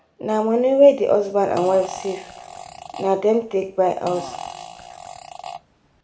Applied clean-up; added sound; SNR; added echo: none; Fart; 15 dB; reverberation time 1.1 s.